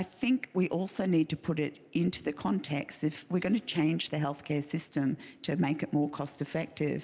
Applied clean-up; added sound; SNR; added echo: none; none; none; none.